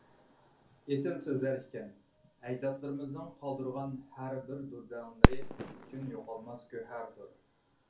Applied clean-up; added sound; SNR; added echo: none; Fireworks; -4 dB; reverberation time 0.3 s.